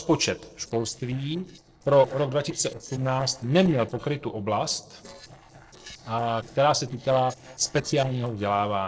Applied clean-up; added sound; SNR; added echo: neural separator model SepFormer DNS4.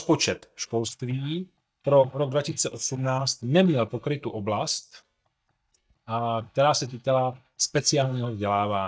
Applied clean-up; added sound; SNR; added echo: neural mask model DeepFilterNet 3.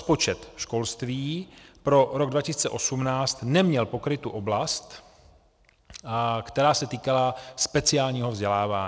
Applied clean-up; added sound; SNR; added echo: none; none; none; none.